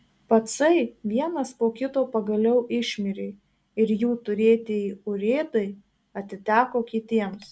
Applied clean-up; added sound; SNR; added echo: none; none; none; none.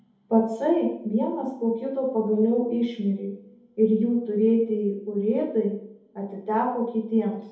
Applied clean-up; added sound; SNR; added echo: none; none; none; reverberation time 0.8 s.